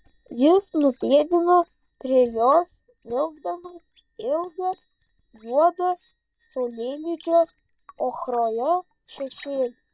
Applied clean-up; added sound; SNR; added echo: neural mask model DeepFilterNet 3.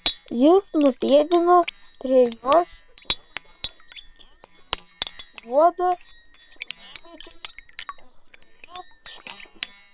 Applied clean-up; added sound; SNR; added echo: neural separator model SepFormer WHAM!.